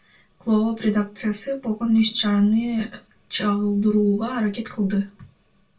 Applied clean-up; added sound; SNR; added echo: none; none; none; reverberation time 0.2 s.